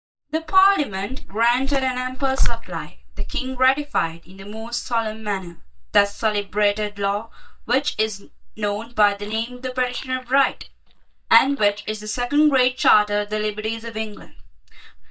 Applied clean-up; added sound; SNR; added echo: neural mask model DeepFilterNet 3.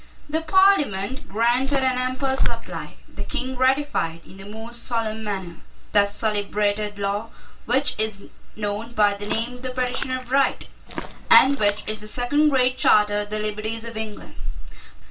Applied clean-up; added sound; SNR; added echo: none; Walk, footsteps; 14 dB; reverberation time 0.2 s.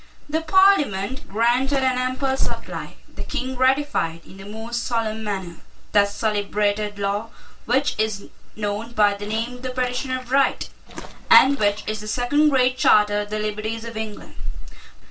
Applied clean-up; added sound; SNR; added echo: neural separator model SepFormer DNS4.